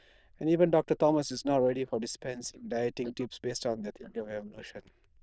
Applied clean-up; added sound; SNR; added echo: neural diffusion model UNIVERSE++.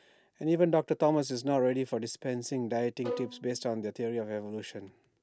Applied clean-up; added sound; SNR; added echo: none; Bowed string instrument; 10 dB; none.